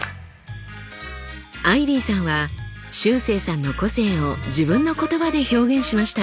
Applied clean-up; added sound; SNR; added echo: none; none; none; none.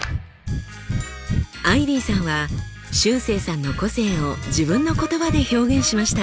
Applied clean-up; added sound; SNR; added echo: none; Breathing; 5 dB; none.